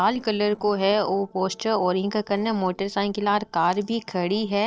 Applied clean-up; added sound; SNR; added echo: neural separator model SepFormer DNS4.